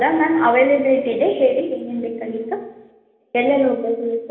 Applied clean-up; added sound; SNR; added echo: none; none; none; reverberation time 1.0 s.